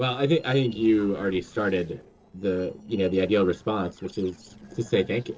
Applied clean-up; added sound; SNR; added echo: neural separator model SepFormer DNS4.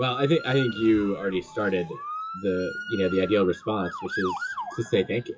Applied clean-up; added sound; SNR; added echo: classical method WPE with log-MMSE.